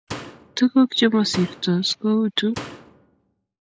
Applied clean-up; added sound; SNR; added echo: none; Slam; 16 dB; none.